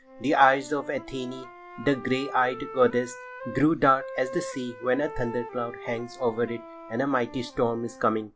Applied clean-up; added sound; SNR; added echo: none; Wind instrument, woodwind instrument; 14 dB; none.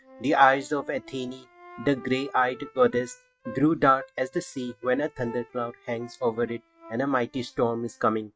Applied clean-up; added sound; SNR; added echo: neural mask model RNNoise.